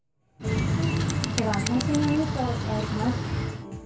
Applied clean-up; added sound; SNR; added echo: none; Bird; -2 dB; reverberation time 0.3 s.